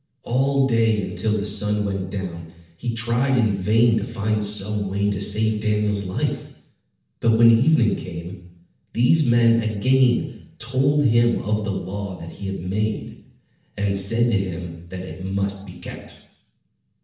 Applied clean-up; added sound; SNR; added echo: none; none; none; reverberation time 0.7 s.